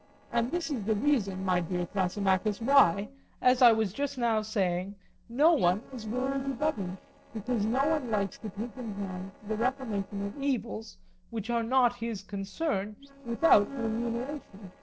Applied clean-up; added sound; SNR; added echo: neural separator model SepFormer DNS4.